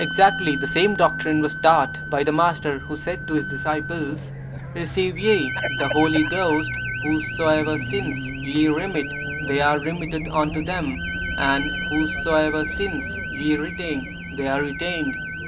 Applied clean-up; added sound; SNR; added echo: none; Wind instrument, woodwind instrument + Race car, auto racing / Alarm; 6 dB; none.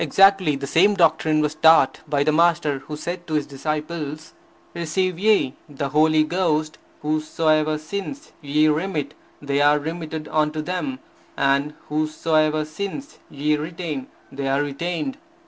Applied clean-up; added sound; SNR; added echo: none; none; none; none.